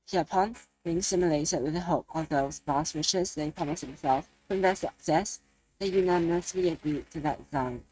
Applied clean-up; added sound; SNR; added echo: neural mask model RNNoise.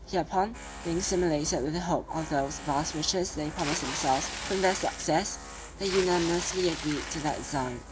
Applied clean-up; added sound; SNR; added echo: none; Water / Splash, splatter + Tools; 9 dB; none.